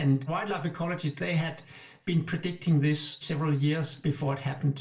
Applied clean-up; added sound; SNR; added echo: none; none; none; reverberation time 0.3 s.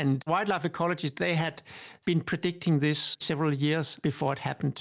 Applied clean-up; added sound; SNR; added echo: none; none; none; none.